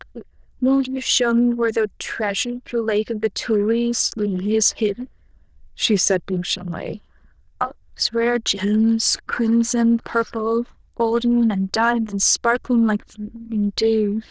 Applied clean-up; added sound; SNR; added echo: neural diffusion model UNIVERSE++.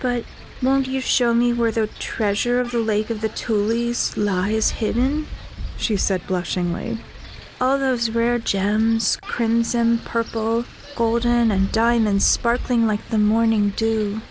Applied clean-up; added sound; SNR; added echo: none; Wind; 13 dB; none.